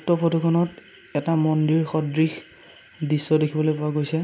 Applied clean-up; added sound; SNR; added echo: none; none; none; none.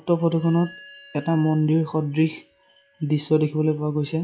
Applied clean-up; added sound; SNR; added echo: classical method log-MMSE.